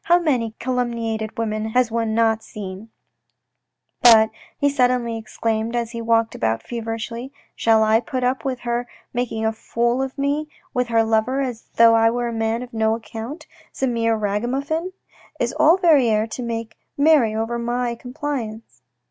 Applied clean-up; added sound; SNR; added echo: none; none; none; none.